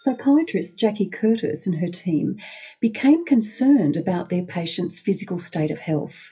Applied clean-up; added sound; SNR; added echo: classical method WPE with log-MMSE.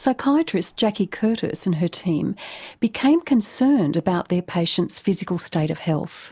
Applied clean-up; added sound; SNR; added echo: none; none; none; none.